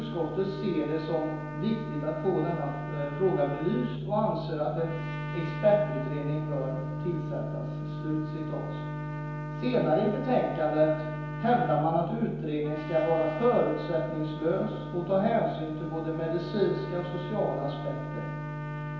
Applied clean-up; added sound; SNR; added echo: none; Trumpet; 13 dB; reverberation time 1.0 s.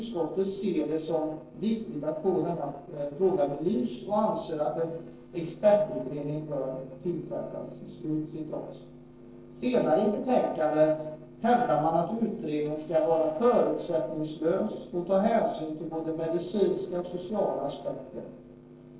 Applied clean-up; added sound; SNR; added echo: neural separator model SepFormer DNS4.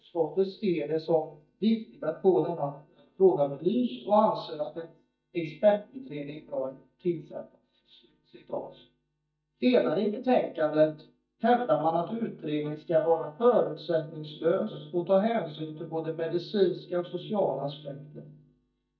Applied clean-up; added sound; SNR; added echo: neural mask model DeepFilterNet 3.